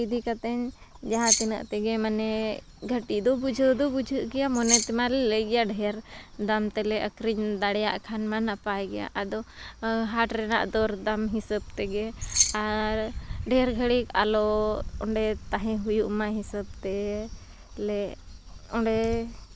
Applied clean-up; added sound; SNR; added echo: none; Keys jangling; -2 dB; none.